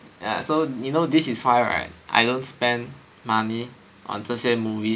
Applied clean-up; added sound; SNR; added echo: none; none; none; none.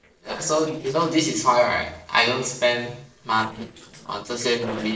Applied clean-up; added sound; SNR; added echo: neural separator model SepFormer DNS4.